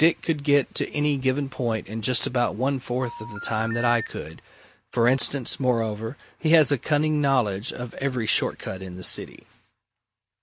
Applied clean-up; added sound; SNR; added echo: none; Telephone; 11 dB; none.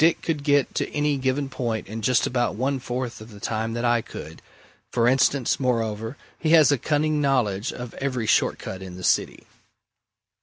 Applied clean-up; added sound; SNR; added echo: none; none; none; none.